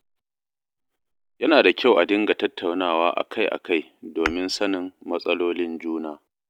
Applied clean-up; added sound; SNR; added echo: none; Tap / Hammer; 15 dB; none.